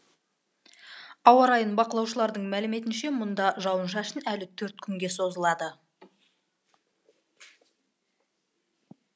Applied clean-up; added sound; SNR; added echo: none; none; none; none.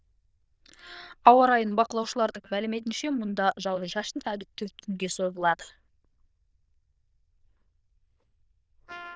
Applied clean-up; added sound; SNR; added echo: neural diffusion model UNIVERSE++.